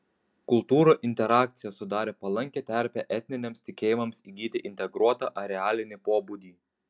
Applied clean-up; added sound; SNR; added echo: none; none; none; none.